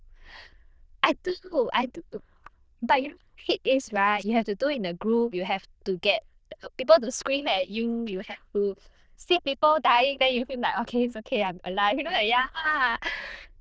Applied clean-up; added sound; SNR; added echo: neural diffusion model UNIVERSE++.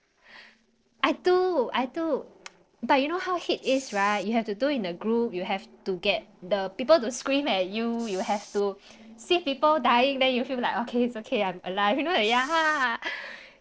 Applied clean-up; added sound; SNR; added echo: neural separator model SepFormer DNS4.